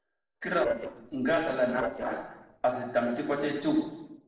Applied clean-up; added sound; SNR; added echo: neural separator model SepFormer DNS4.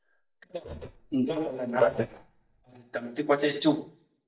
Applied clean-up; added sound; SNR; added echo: neural mask model DeepFilterNet 3.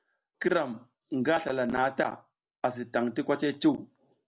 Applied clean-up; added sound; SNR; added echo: none; none; none; none.